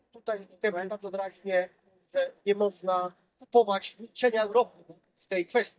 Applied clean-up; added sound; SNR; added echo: neural mask model DeepFilterNet 3.